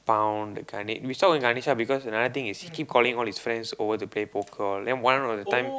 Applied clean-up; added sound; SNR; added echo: none; none; none; none.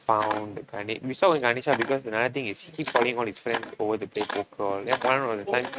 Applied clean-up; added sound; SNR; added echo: neural mask model RNNoise.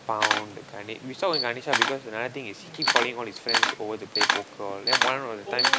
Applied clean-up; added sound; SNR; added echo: none; Camera; -4 dB; none.